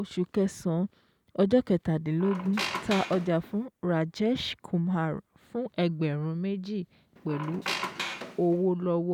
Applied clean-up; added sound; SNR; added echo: none; Squeak; 8 dB; none.